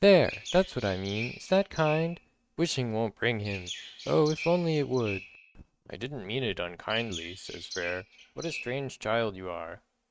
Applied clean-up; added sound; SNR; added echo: neural mask model RNNoise.